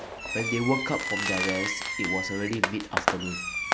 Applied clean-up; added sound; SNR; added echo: none; Fireworks; -1 dB; none.